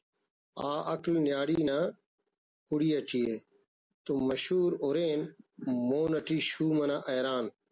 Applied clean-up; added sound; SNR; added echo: none; none; none; none.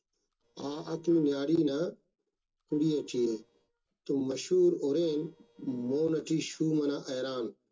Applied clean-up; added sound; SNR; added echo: neural separator model SepFormer DNS4.